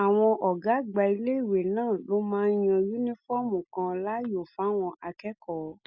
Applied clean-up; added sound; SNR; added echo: none; none; none; none.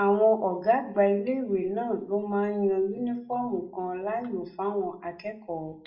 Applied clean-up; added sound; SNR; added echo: none; none; none; reverberation time 0.4 s.